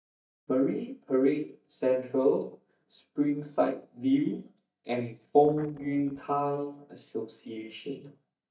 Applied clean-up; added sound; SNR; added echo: neural mask model DeepFilterNet 3.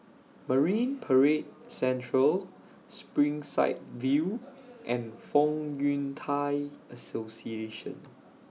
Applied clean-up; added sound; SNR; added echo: none; none; none; none.